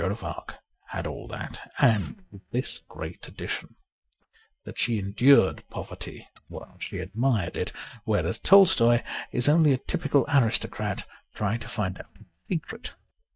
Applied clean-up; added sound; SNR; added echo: neural mask model DeepFilterNet 3.